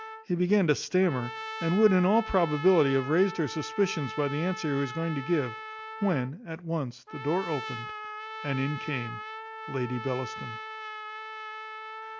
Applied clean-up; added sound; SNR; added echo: none; Trumpet; 10 dB; none.